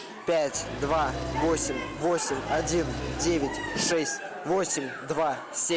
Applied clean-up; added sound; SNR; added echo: none; Engine; 7 dB; none.